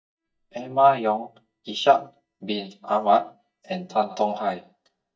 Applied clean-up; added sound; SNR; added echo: neural mask model DeepFilterNet 3.